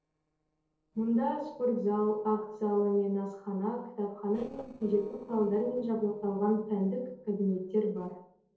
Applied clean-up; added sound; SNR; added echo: neural separator model SepFormer DNS4.